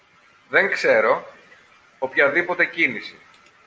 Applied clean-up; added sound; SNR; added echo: none; none; none; none.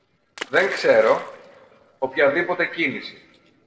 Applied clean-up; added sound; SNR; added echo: neural separator model SepFormer DNS4.